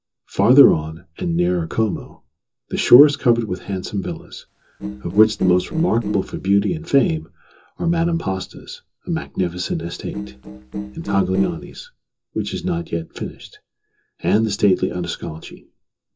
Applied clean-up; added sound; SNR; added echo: neural separator model SepFormer DNS4.